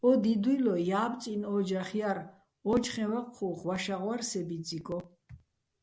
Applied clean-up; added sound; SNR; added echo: none; none; none; none.